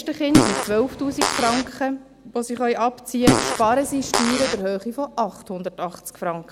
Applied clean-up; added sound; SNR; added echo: none; Fart; -1 dB; none.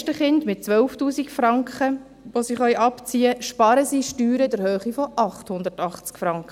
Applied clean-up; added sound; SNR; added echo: none; none; none; none.